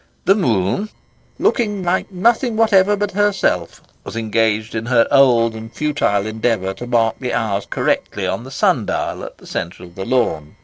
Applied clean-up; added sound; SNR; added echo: neural separator model SepFormer DNS4.